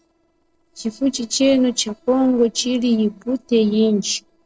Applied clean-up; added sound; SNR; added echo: neural separator model SepFormer DNS4.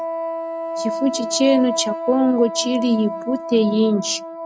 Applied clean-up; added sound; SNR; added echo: none; Wind instrument, woodwind instrument; 7 dB; none.